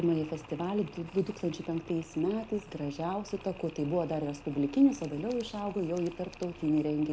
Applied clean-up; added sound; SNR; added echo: none; Tools + Mechanisms; 19 dB; none.